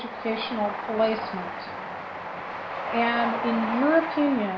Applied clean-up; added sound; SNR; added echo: none; Train; 5 dB; none.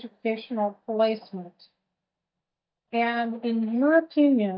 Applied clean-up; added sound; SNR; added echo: neural mask model DeepFilterNet 3.